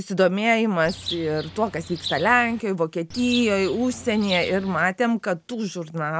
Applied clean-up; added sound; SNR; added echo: none; Bird; 13 dB; none.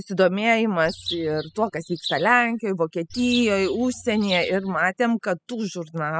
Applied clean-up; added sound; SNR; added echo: classical method spectral subtraction.